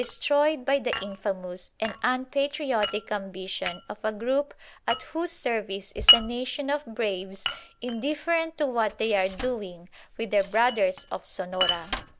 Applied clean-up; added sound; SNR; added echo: none; Glass; 4 dB; none.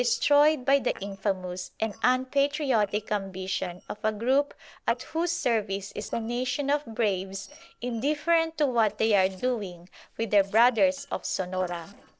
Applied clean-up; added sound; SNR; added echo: neural separator model SepFormer DNS4.